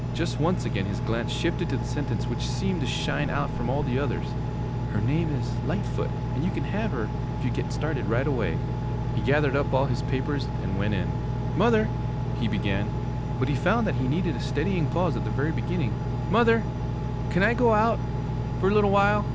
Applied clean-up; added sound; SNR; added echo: none; Engine; 0 dB; none.